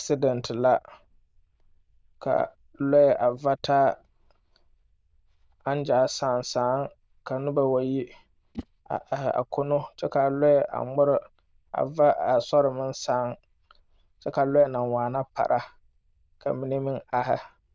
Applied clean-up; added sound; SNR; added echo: neural diffusion model UNIVERSE++.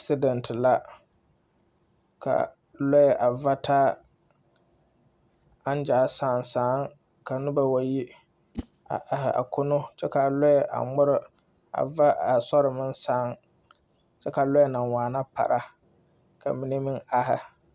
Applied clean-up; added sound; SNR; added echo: none; Whoosh, swoosh, swish; 20 dB; none.